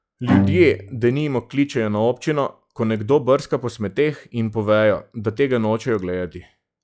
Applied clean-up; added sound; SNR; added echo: classical method log-MMSE.